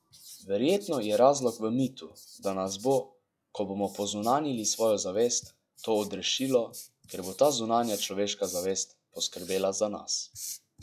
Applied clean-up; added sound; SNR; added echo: classical method log-MMSE.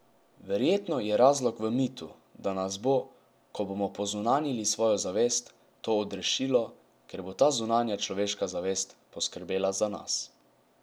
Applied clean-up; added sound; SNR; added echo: none; none; none; none.